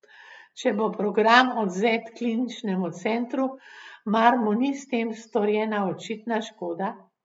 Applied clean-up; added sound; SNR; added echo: none; none; none; none.